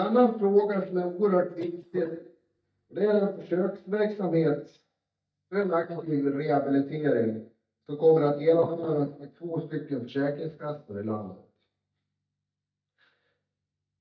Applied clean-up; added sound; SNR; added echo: neural mask model DeepFilterNet 3.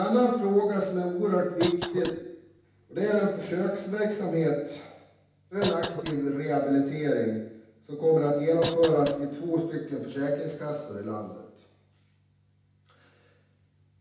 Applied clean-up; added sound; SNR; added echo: none; Cough; 10 dB; reverberation time 0.9 s.